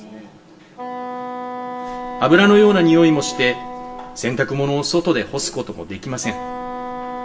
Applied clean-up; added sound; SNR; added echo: none; Wind instrument, woodwind instrument; 12 dB; reverberation time 0.6 s.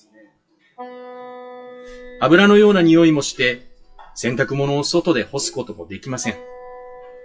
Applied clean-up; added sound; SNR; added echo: classical method WPE with log-MMSE.